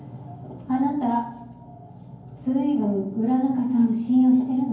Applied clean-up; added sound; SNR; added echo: none; none; none; reverberation time 0.9 s.